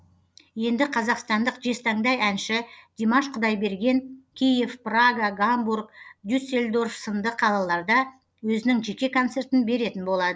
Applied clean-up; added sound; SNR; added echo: none; none; none; none.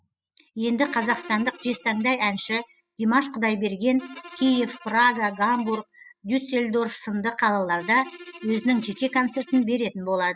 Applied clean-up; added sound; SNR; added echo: classical method spectral subtraction.